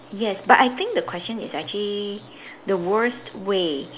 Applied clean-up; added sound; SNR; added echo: none; none; none; none.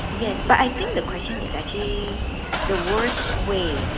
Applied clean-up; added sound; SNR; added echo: none; Engine starting / Car; 1 dB; none.